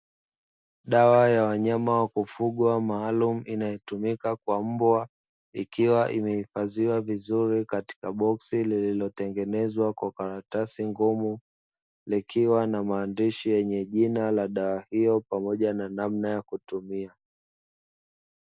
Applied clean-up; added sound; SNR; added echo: none; none; none; none.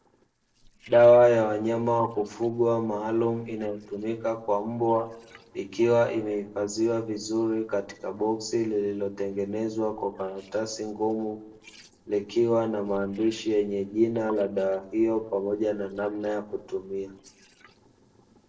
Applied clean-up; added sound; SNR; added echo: neural separator model SepFormer DNS4.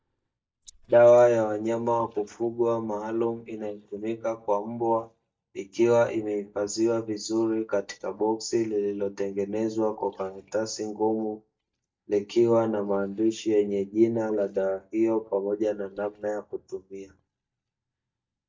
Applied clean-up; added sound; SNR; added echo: neural mask model DeepFilterNet 3.